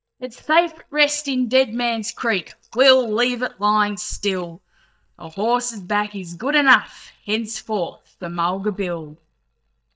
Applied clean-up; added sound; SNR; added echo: neural mask model DeepFilterNet 3.